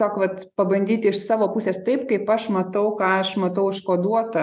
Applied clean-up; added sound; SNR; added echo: none; none; none; none.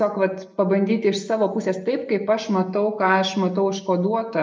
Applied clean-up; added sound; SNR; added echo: none; none; none; reverberation time 0.6 s.